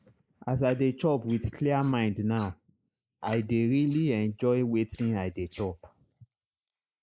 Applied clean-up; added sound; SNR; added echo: neural mask model Resemble Enhance denoiser.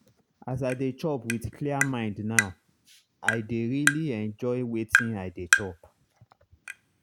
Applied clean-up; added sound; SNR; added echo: none; Tap; 0 dB; none.